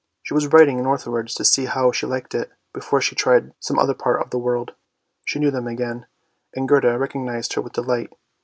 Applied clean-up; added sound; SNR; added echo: none; none; none; none.